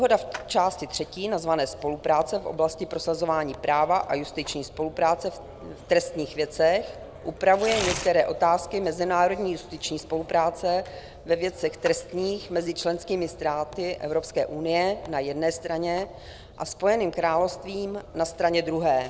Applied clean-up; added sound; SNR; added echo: none; Tearing; 17 dB; none.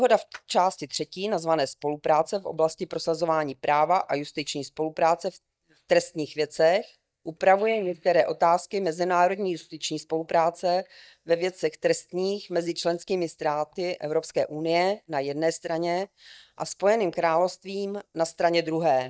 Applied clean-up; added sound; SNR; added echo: neural mask model DeepFilterNet 3.